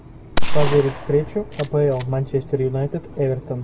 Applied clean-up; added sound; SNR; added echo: none; Gunshot, gunfire; -1 dB; none.